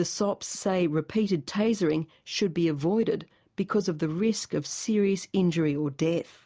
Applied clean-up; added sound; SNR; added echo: none; none; none; none.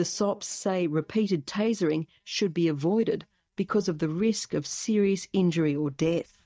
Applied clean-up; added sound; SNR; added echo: neural mask model DeepFilterNet 3.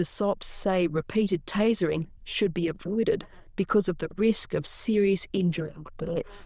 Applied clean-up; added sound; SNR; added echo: neural diffusion model UNIVERSE++.